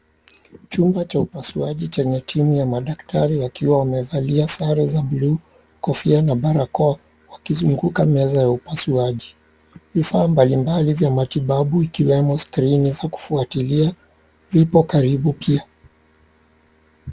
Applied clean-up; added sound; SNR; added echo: none; none; none; none.